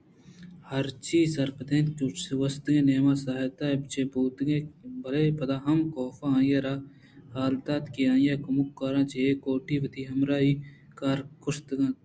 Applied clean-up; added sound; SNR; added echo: none; none; none; none.